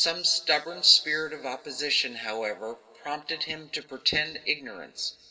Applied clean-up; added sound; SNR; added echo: none; none; none; reverberation time 2.0 s.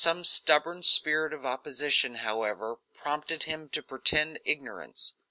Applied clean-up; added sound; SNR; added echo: none; none; none; none.